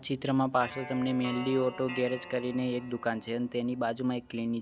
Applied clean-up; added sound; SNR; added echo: none; Guitar; 15 dB; none.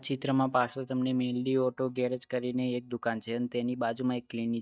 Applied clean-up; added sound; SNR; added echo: neural mask model DeepFilterNet 3.